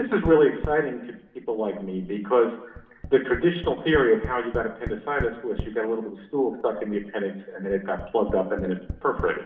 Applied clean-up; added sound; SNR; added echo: none; Tap; 14 dB; reverberation time 0.7 s.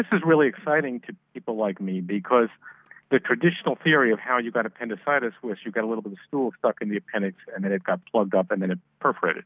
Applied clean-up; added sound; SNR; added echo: none; none; none; none.